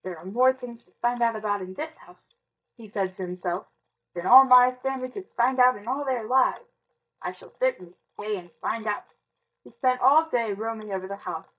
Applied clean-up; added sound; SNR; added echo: neural mask model DeepFilterNet 3.